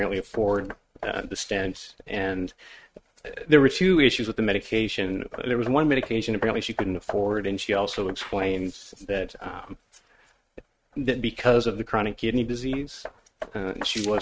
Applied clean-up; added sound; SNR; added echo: neural mask model RNNoise.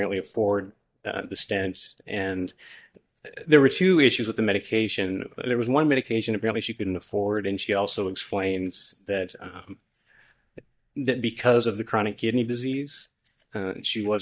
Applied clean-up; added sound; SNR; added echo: neural mask model DeepFilterNet 3.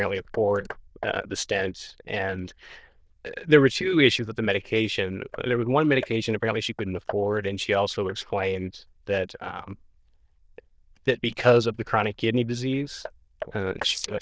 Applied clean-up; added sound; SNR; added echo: neural diffusion model UNIVERSE++.